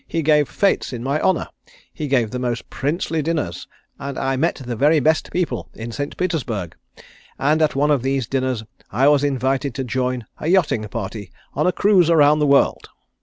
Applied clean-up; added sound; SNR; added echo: none; none; none; none.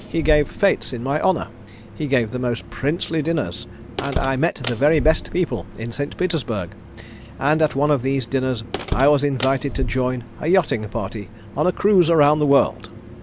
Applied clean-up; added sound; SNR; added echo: none; Slam; 10 dB; none.